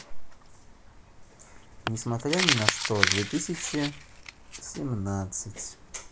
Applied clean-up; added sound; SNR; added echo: none; Crumpling, crinkling; 1 dB; none.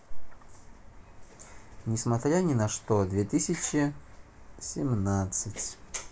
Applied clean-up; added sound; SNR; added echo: none; none; none; none.